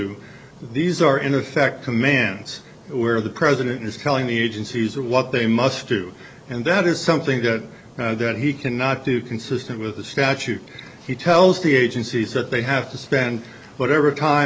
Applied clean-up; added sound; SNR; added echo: none; none; none; none.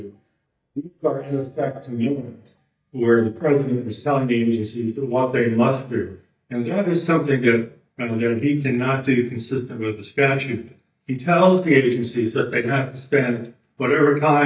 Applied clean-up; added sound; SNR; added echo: neural mask model DeepFilterNet 3.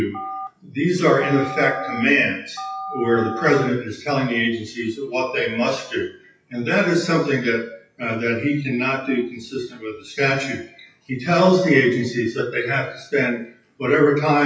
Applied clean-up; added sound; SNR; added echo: classical method WPE with log-MMSE.